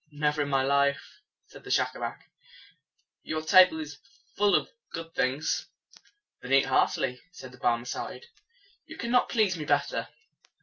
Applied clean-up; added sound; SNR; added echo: none; none; none; none.